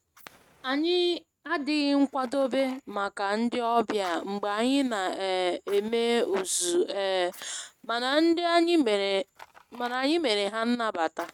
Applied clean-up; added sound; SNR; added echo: neural mask model RNNoise.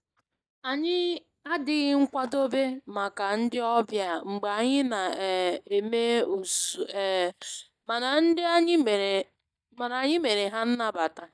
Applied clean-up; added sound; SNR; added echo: neural mask model DeepFilterNet 3.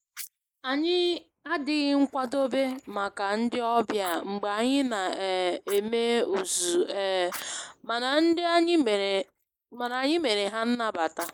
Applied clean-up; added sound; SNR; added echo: neural mask model Resemble Enhance denoiser.